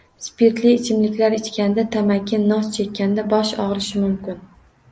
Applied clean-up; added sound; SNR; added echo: none; none; none; none.